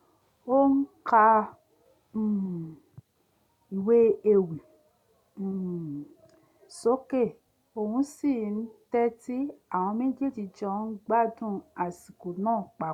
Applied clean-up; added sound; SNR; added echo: none; none; none; none.